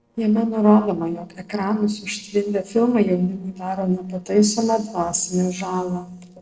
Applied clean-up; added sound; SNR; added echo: neural separator model SepFormer DNS4.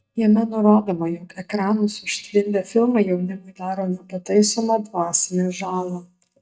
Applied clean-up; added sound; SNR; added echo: neural mask model DeepFilterNet 3.